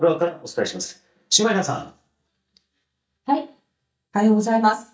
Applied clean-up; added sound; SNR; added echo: neural mask model DeepFilterNet 3.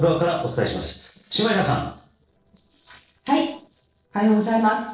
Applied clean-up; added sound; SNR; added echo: neural separator model SepFormer DNS4.